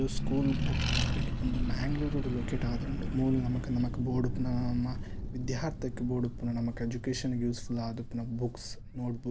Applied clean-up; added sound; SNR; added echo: none; Accelerating, revving, vroom; 1 dB; none.